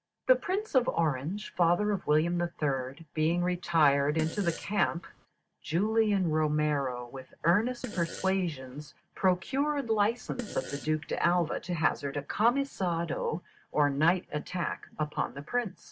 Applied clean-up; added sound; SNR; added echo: none; Fart; 14 dB; none.